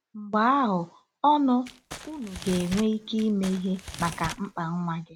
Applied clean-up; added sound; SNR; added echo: none; Crumpling, crinkling; 13 dB; none.